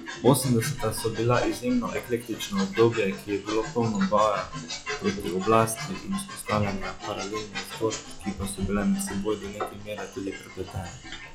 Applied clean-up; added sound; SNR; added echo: classical method log-MMSE.